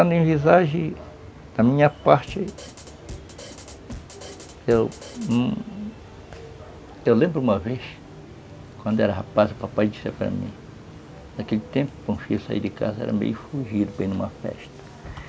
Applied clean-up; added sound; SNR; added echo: none; Drum kit; 17 dB; none.